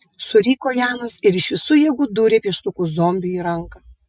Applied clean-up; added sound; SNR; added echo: none; none; none; none.